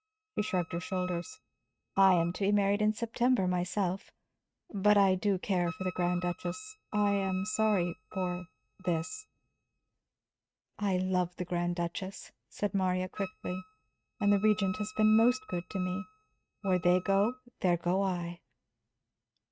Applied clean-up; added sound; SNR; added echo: neural mask model RNNoise.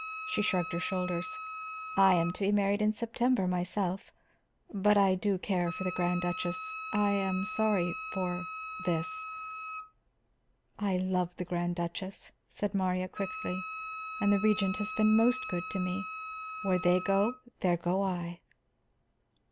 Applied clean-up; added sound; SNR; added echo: none; Wind instrument, woodwind instrument; 11 dB; none.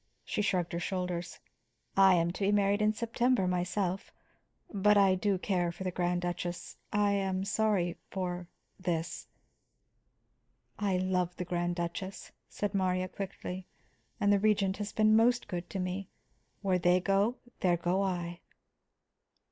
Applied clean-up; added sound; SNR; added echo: neural mask model Resemble Enhance denoiser.